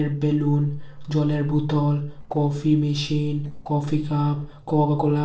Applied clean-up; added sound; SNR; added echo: neural separator model SepFormer DNS4.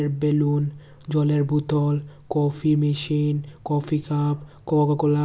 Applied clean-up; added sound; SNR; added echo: none; none; none; none.